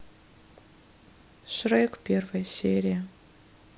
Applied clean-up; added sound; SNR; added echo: none; none; none; none.